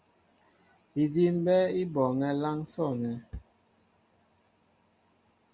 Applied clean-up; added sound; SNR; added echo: none; none; none; none.